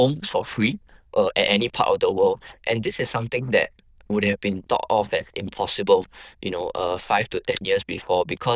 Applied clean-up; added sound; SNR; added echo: neural diffusion model UNIVERSE++.